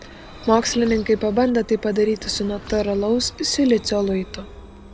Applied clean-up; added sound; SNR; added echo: none; Bird + Vehicle; 17 dB; none.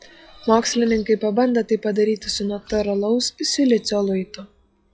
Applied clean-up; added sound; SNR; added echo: classical method log-MMSE.